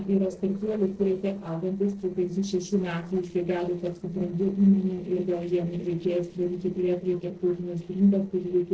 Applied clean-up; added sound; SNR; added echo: neural separator model SepFormer DNS4.